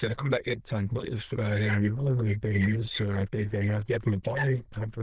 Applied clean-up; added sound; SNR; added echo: neural diffusion model UNIVERSE++.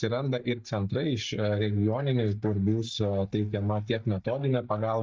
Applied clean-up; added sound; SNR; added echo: neural mask model DeepFilterNet 3.